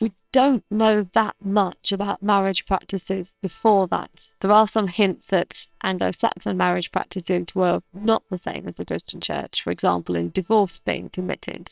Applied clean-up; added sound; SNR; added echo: neural separator model SepFormer WHAMR!.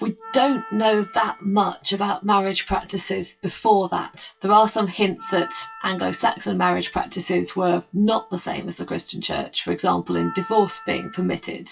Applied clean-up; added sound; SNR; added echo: classical method WPE with log-MMSE.